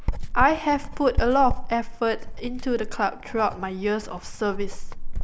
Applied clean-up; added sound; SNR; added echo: none; Writing; 3 dB; none.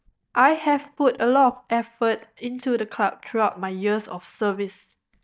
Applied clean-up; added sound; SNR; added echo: neural mask model DeepFilterNet 3.